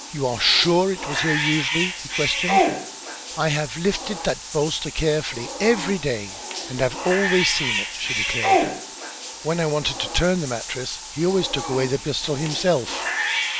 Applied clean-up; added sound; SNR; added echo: none; Bathtub (filling or washing) / Cat; 3 dB; none.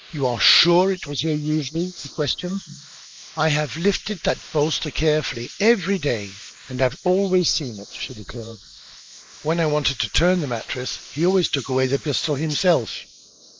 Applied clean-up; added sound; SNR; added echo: neural mask model Resemble Enhance denoiser.